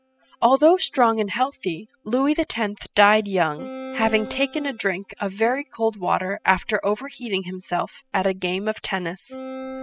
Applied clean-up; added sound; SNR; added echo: classical method spectral subtraction.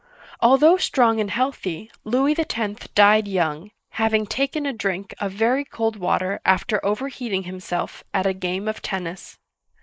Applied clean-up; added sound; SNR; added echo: neural mask model Resemble Enhance denoiser.